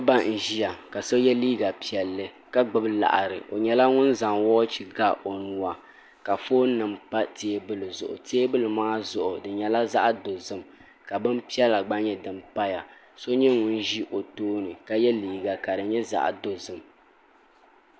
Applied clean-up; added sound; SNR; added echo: none; none; none; none.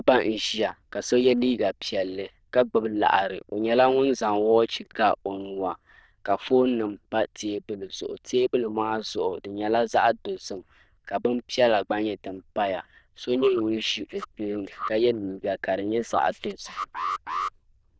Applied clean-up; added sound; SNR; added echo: neural diffusion model UNIVERSE++.